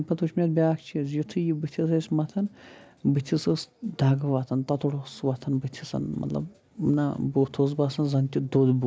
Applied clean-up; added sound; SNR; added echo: none; none; none; none.